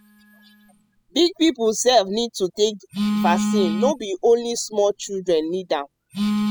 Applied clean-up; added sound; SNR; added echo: classical method spectral subtraction.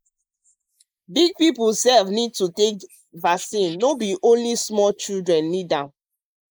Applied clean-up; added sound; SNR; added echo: neural mask model Resemble Enhance denoiser.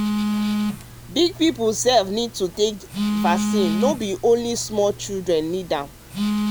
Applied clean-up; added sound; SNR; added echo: none; Telephone; 3 dB; none.